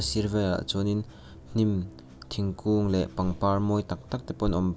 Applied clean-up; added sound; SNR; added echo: none; Musical instrument; 19 dB; none.